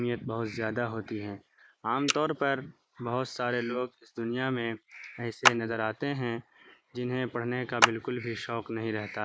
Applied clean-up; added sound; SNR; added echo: neural mask model Resemble Enhance denoiser.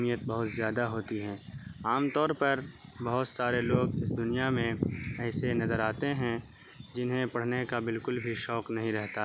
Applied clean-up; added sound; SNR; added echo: none; none; none; none.